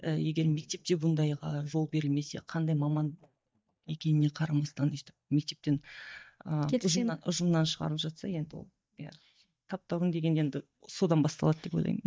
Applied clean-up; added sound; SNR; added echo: neural mask model DeepFilterNet 3.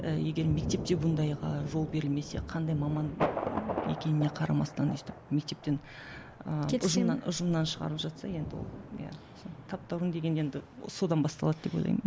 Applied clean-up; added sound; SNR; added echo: none; Thunder; 9 dB; none.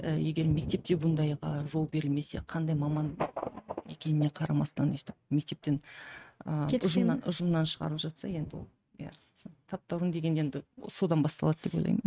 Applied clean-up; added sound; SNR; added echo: neural mask model RNNoise.